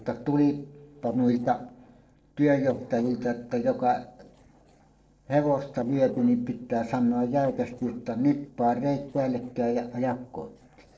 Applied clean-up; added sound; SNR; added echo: neural separator model SepFormer DNS4.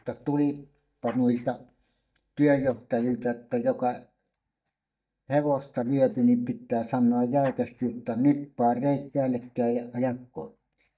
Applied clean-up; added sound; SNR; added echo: neural mask model DeepFilterNet 3.